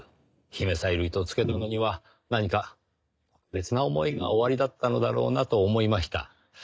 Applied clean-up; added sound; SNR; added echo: neural mask model DeepFilterNet 3.